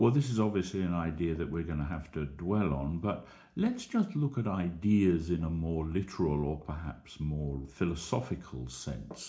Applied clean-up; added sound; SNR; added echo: none; none; none; reverberation time 0.4 s.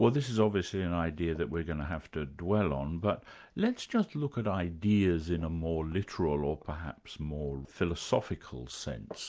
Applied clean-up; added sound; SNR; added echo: none; none; none; none.